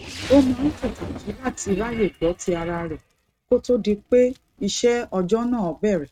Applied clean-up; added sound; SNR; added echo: neural mask model RNNoise.